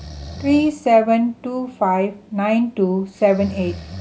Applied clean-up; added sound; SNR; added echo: none; Breathing; 18 dB; none.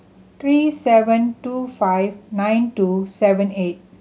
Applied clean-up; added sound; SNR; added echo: none; none; none; none.